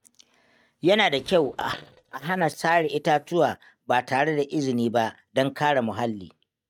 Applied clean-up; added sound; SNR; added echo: neural mask model DeepFilterNet 3.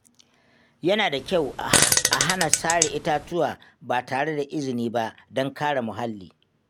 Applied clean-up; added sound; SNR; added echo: none; Fart; -2 dB; none.